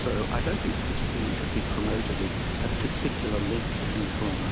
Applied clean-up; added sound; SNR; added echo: none; Water; -4 dB; none.